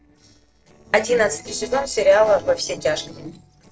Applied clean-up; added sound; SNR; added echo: neural separator model SepFormer DNS4.